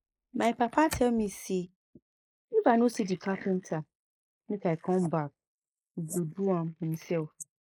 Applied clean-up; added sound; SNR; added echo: neural mask model Resemble Enhance denoiser.